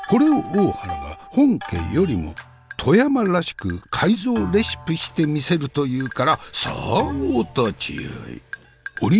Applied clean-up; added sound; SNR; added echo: none; none; none; none.